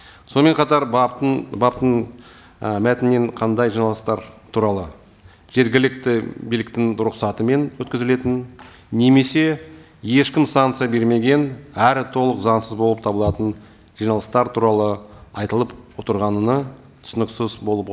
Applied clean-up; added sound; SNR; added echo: none; none; none; none.